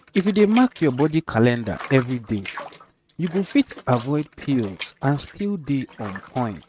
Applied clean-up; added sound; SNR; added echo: neural mask model RNNoise.